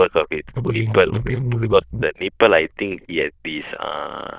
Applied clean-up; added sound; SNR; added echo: neural diffusion model UNIVERSE++.